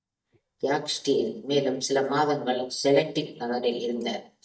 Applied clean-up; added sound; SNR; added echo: neural mask model DeepFilterNet 3.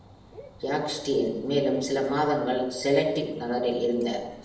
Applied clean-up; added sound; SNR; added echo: none; Bird / Dog; 19 dB; reverberation time 0.8 s.